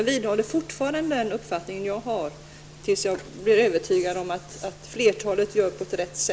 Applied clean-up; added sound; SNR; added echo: none; none; none; none.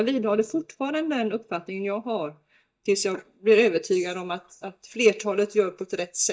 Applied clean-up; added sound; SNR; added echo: neural mask model DeepFilterNet 3.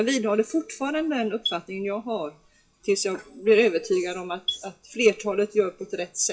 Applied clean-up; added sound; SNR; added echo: classical method WPE with log-MMSE.